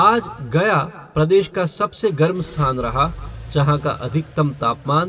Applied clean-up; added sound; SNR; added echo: none; Engine / Car; 18 dB; reverberation time 1.7 s.